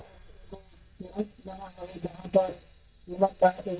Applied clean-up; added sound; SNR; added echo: neural mask model DeepFilterNet 3.